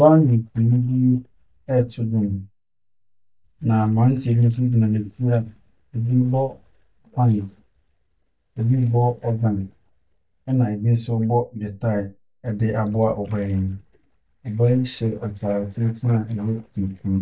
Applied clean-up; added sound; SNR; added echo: neural mask model DeepFilterNet 3.